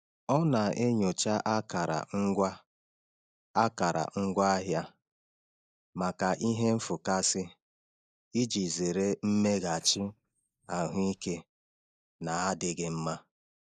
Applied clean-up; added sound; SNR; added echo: neural mask model Resemble Enhance denoiser.